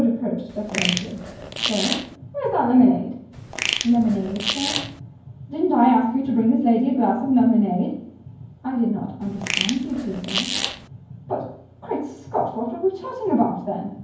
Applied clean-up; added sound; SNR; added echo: none; Fart; 5 dB; reverberation time 0.9 s.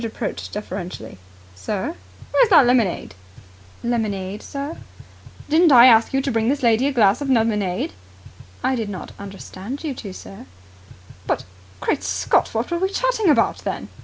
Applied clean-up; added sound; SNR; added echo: none; none; none; none.